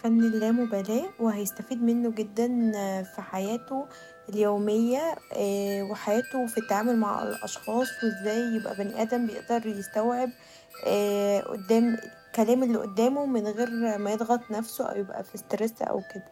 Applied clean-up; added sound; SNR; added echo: none; Wind chime; 19 dB; none.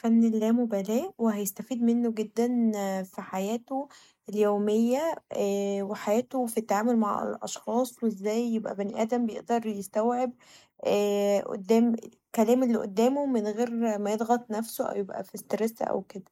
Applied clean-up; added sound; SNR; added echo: neural mask model Resemble Enhance denoiser.